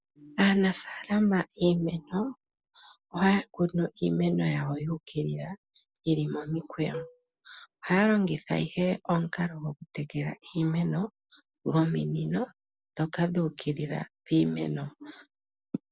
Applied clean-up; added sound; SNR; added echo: neural separator model SepFormer DNS4.